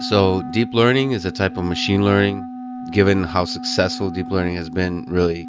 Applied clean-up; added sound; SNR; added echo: none; Wind instrument, woodwind instrument; 12 dB; none.